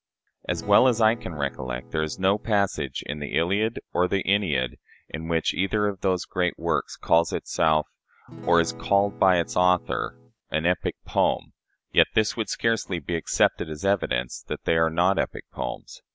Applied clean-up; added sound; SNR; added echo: none; Acoustic guitar / Strum; 17 dB; none.